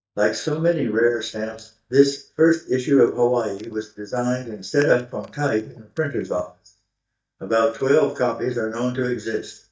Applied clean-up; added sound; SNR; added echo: neural mask model DeepFilterNet 3.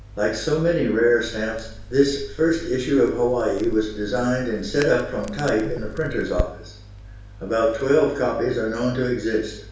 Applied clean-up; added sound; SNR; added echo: none; Crackle; 13 dB; reverberation time 0.6 s.